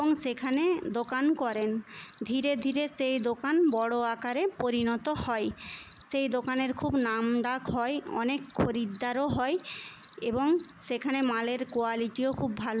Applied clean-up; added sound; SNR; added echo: none; Cricket; 17 dB; none.